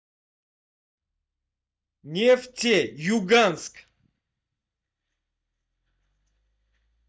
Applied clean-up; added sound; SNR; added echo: neural mask model DeepFilterNet 3.